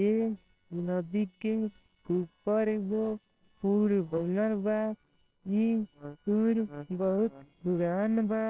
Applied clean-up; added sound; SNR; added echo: neural separator model SepFormer WHAMR!.